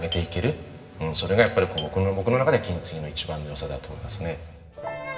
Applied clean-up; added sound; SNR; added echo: none; Doorbell; 17 dB; reverberation time 1.9 s.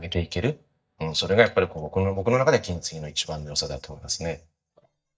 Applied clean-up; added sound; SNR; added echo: neural mask model DeepFilterNet 3.